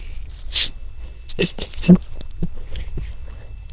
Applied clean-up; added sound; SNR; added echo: neural diffusion model UNIVERSE++.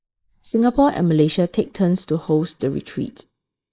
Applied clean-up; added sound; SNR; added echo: neural mask model Resemble Enhance denoiser.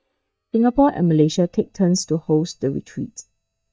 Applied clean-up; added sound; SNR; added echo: neural mask model DeepFilterNet 3.